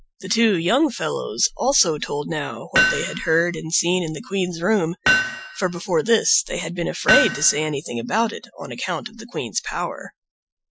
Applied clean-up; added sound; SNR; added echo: classical method Wiener filter.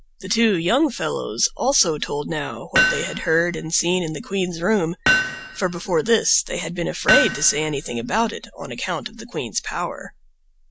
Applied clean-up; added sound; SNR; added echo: none; Hammer; 2 dB; none.